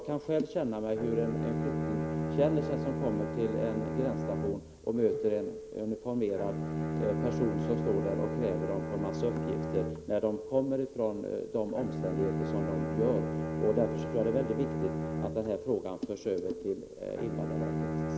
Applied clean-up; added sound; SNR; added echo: none; Bowed string instrument; 2 dB; none.